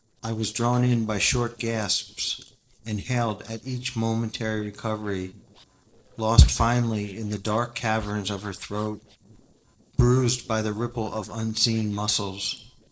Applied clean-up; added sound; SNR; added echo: neural separator model SepFormer DNS4.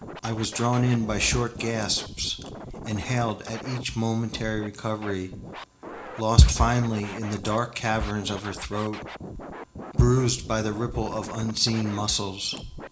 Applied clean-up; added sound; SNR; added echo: none; Scratching (performance technique); 14 dB; reverberation time 0.4 s.